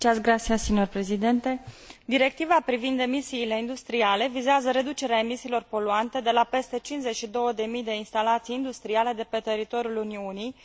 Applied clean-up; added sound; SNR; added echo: none; none; none; none.